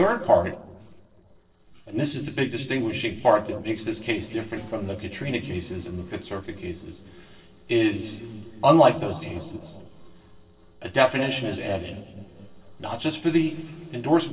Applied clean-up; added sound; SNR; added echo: neural separator model SepFormer DNS4.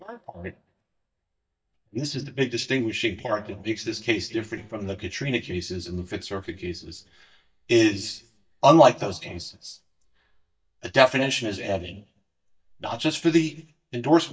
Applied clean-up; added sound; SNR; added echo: neural mask model DeepFilterNet 3.